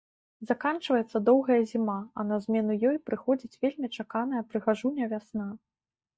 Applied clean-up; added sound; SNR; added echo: neural mask model DeepFilterNet 3.